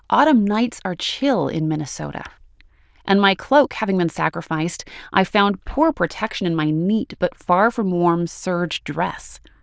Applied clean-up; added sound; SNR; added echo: neural diffusion model UNIVERSE++.